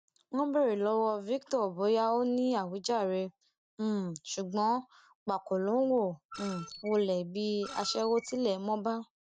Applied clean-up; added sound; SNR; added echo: none; Screech; 17 dB; none.